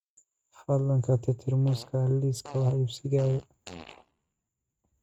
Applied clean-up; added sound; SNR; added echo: neural mask model RNNoise.